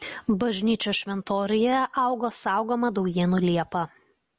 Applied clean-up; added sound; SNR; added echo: none; none; none; none.